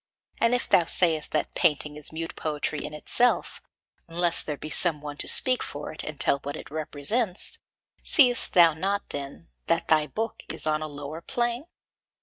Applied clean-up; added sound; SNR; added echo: neural mask model RNNoise.